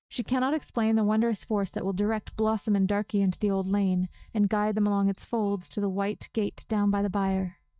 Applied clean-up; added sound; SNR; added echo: neural mask model DeepFilterNet 3.